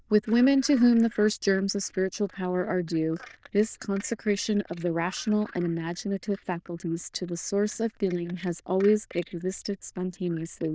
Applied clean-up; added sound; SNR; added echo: neural diffusion model UNIVERSE++.